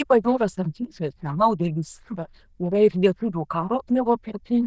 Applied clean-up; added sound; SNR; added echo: neural diffusion model UNIVERSE++.